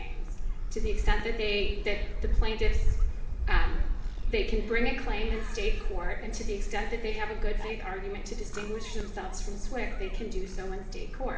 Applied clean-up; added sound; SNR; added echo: none; Gull, seagull; -4 dB; reverberation time 1.1 s.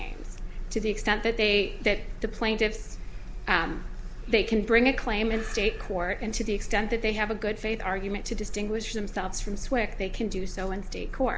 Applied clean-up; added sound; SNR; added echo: none; none; none; none.